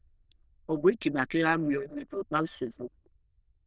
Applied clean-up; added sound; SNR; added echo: neural diffusion model UNIVERSE++.